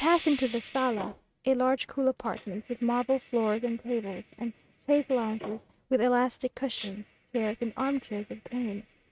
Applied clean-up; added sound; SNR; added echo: neural mask model RNNoise.